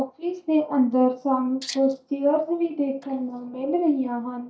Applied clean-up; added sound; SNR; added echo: neural mask model DeepFilterNet 3.